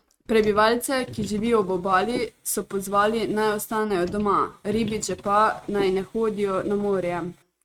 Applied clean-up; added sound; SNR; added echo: neural mask model RNNoise.